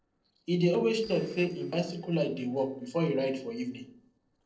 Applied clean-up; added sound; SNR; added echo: neural separator model SepFormer DNS4.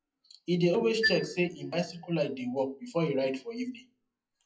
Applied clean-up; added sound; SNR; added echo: classical method WPE with log-MMSE.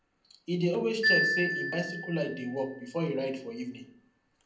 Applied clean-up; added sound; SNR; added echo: none; Marimba, xylophone; 2 dB; reverberation time 0.6 s.